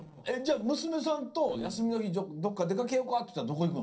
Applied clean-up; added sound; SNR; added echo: neural separator model SepFormer DNS4.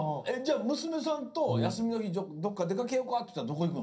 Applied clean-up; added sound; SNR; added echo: none; Brass instrument; 3 dB; reverberation time 0.3 s.